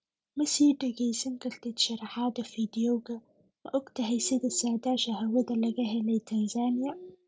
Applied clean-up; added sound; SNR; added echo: none; none; none; none.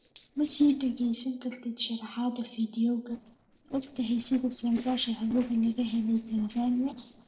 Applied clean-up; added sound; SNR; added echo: neural separator model SepFormer DNS4.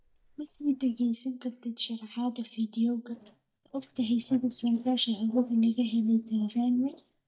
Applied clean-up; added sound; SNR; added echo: neural mask model DeepFilterNet 3.